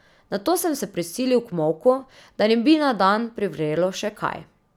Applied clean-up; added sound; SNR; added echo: none; none; none; none.